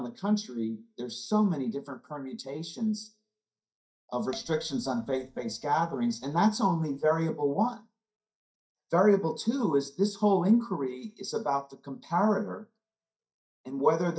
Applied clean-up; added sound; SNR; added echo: neural mask model DeepFilterNet 3.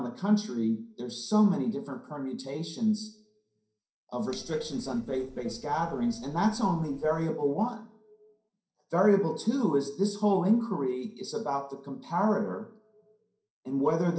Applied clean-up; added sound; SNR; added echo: neural separator model SepFormer DNS4.